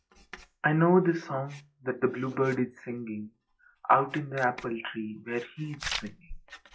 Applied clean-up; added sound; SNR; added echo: classical method log-MMSE.